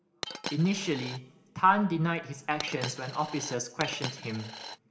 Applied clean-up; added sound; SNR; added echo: none; Coin (dropping); 9 dB; reverberation time 0.9 s.